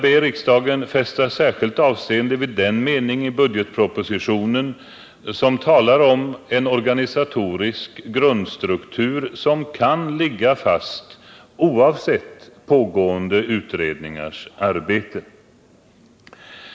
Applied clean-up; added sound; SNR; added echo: none; none; none; none.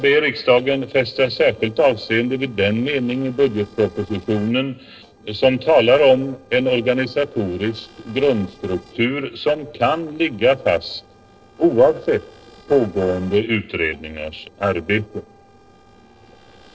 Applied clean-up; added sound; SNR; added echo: neural separator model SepFormer DNS4.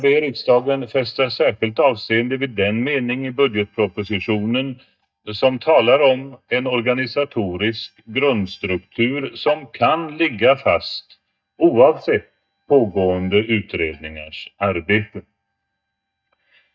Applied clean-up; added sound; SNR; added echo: neural mask model DeepFilterNet 3.